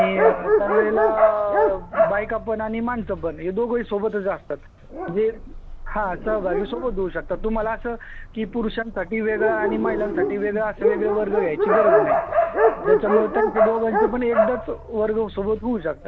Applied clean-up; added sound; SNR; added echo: none; Dog; -1 dB; none.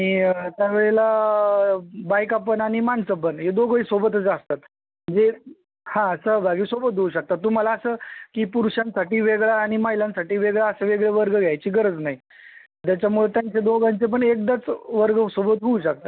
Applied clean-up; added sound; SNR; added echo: none; none; none; none.